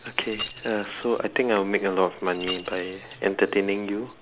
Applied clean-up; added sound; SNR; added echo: none; Rattle / Keys jangling; 15 dB; none.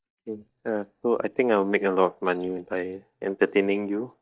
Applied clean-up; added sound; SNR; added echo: neural mask model DeepFilterNet 3.